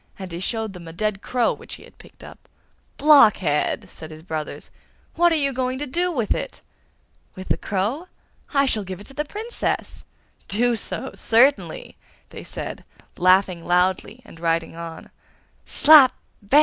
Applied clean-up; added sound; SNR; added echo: none; none; none; none.